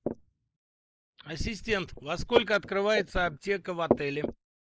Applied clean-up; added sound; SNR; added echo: neural mask model Resemble Enhance denoiser.